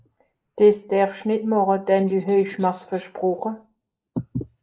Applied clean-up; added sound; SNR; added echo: neural mask model Resemble Enhance denoiser.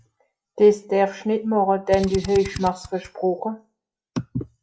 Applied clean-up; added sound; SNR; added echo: classical method log-MMSE.